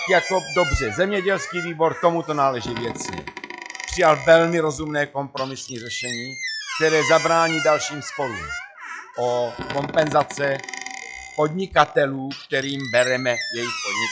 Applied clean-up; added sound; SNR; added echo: classical method log-MMSE.